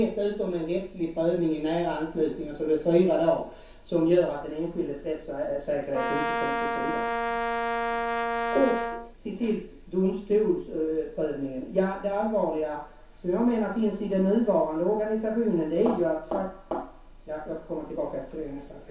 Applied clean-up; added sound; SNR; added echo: none; Brass instrument; 2 dB; reverberation time 0.3 s.